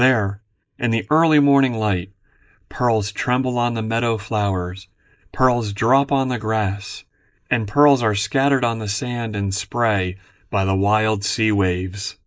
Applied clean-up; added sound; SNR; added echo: neural mask model Resemble Enhance denoiser.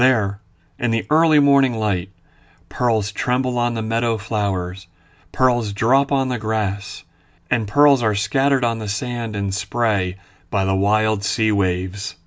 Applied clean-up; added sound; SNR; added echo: none; none; none; none.